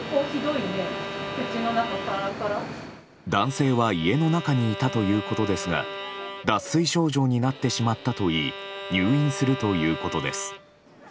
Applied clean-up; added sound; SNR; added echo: none; Bowed string instrument; 11 dB; none.